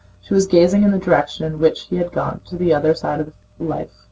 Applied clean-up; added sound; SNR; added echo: none; none; none; none.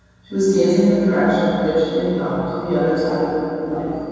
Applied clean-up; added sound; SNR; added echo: none; none; none; reverberation time 2.1 s.